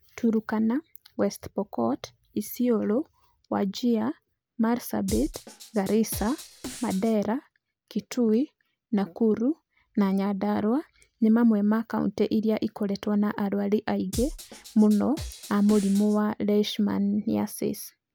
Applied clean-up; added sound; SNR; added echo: none; Drum kit; 13 dB; none.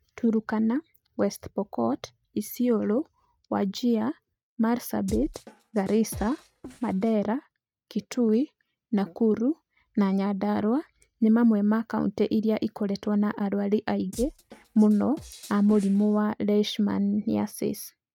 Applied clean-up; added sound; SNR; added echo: neural mask model RNNoise.